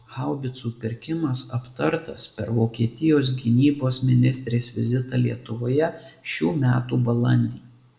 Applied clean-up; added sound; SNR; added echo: none; none; none; reverberation time 0.4 s.